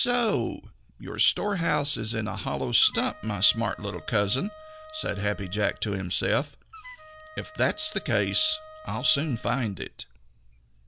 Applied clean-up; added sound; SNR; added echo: none; Wind instrument, woodwind instrument; 18 dB; none.